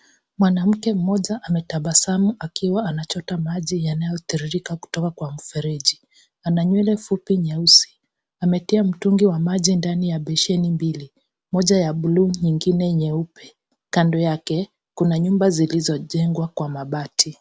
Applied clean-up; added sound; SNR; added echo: none; none; none; none.